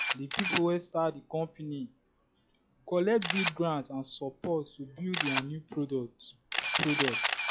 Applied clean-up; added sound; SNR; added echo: classical method log-MMSE.